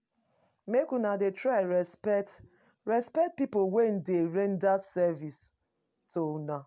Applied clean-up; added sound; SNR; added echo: none; none; none; none.